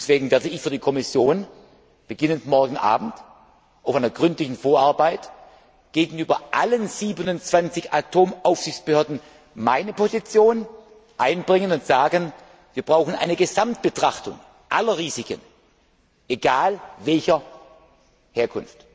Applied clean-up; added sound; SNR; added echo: none; none; none; none.